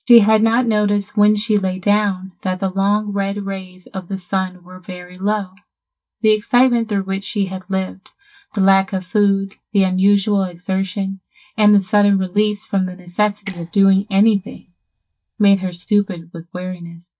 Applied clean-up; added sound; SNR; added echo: neural mask model DeepFilterNet 3.